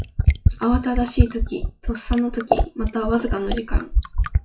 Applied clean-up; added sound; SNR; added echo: classical method WPE with log-MMSE.